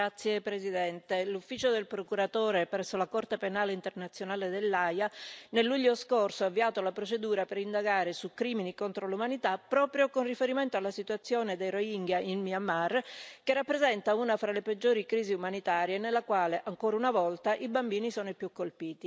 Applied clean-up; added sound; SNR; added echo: none; none; none; none.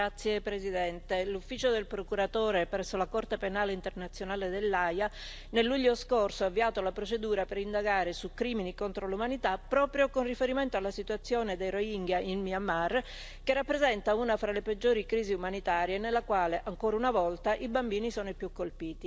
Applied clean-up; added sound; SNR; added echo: none; Engine; 16 dB; none.